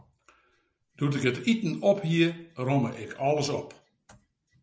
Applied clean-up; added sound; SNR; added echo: none; none; none; none.